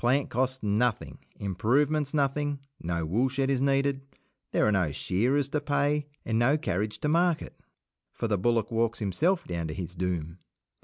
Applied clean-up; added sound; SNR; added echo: none; none; none; none.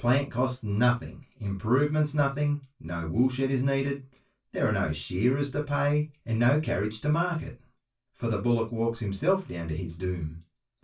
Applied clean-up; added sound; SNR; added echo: none; none; none; reverberation time 0.1 s.